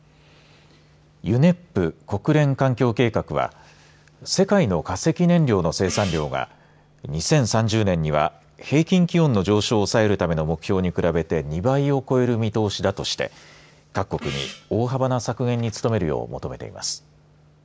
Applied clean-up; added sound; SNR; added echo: none; Gong; 17 dB; none.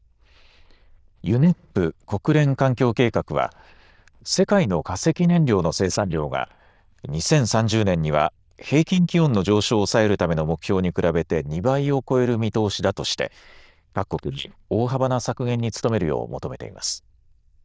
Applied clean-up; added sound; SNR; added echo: neural diffusion model UNIVERSE++.